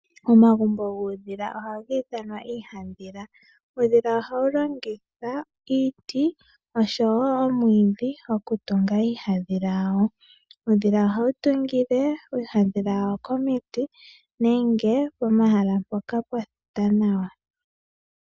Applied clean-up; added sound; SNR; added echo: none; none; none; none.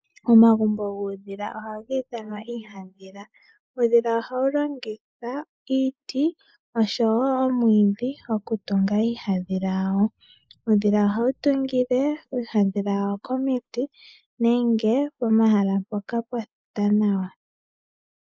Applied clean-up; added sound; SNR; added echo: neural mask model Resemble Enhance denoiser.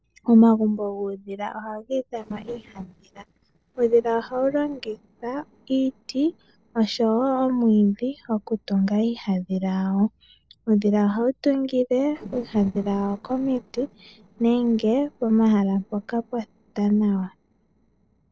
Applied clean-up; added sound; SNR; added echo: neural separator model SepFormer DNS4.